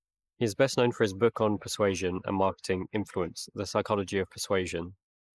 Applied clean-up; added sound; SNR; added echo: neural mask model Resemble Enhance denoiser.